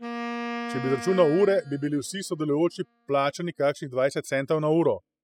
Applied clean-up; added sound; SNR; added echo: classical method spectral subtraction.